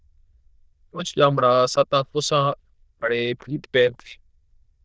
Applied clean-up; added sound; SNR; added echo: neural diffusion model UNIVERSE++.